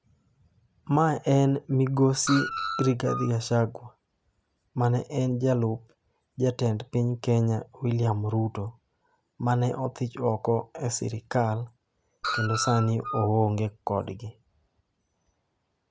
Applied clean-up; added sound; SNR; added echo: none; Screech; 6 dB; none.